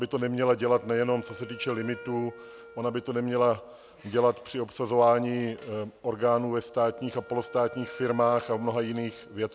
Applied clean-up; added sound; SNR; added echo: none; Wind instrument, woodwind instrument; 20 dB; none.